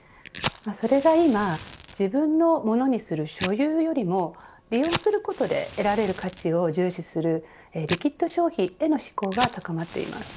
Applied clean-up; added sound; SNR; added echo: none; Fire; 11 dB; none.